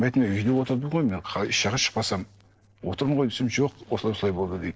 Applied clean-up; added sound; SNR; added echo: neural separator model SepFormer DNS4.